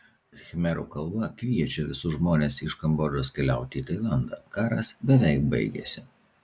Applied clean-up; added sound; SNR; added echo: none; none; none; none.